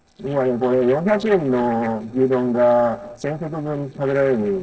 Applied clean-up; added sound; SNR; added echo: neural separator model SepFormer DNS4.